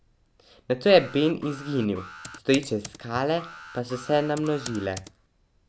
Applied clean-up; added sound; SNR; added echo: none; Alarm + Computer keyboard; 16 dB; none.